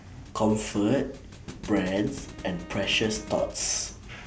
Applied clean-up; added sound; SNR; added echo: none; Bowed string instrument + Thump, thud; 16 dB; none.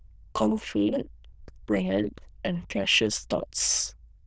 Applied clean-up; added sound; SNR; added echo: neural diffusion model UNIVERSE++.